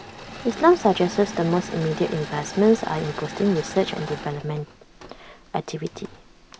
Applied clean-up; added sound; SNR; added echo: none; Engine / Mechanisms; 13 dB; none.